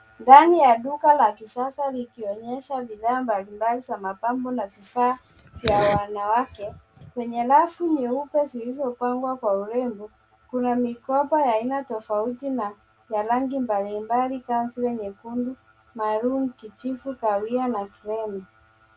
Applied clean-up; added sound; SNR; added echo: none; none; none; none.